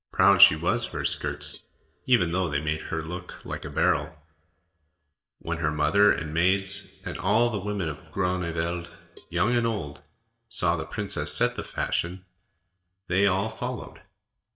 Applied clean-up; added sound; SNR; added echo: neural mask model DeepFilterNet 3.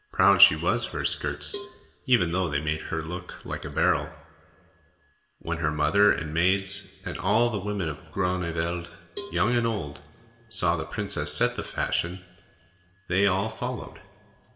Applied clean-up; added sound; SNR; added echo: none; Cowbell; 19 dB; reverberation time 2.7 s.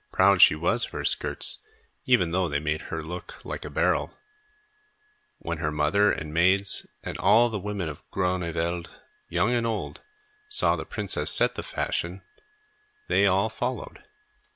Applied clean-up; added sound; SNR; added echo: none; none; none; none.